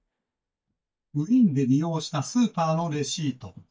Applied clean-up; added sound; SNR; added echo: neural mask model DeepFilterNet 3.